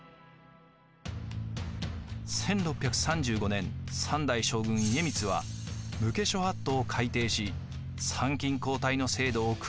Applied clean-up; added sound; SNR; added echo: none; none; none; none.